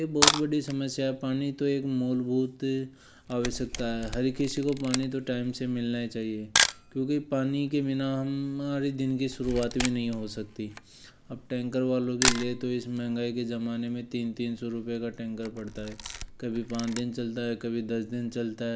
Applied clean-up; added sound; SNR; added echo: none; Camera; 5 dB; none.